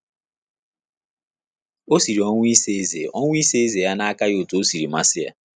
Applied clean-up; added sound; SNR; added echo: none; none; none; none.